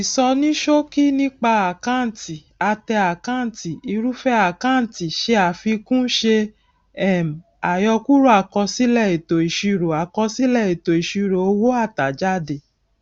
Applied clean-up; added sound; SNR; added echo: none; none; none; none.